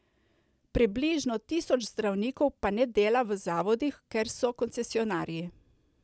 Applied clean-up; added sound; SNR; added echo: none; none; none; none.